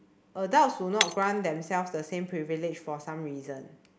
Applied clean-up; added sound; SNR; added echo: none; Shatter; 9 dB; none.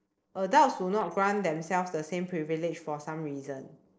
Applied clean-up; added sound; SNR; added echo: neural separator model SepFormer DNS4.